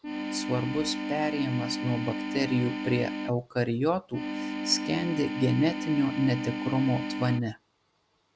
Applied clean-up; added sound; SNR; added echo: none; Organ; 4 dB; none.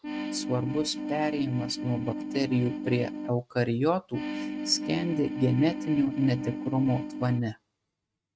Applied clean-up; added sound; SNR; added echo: neural mask model RNNoise.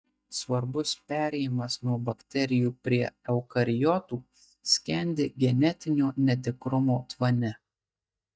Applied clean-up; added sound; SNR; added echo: neural mask model DeepFilterNet 3.